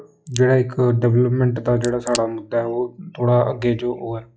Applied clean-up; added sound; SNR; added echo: classical method log-MMSE.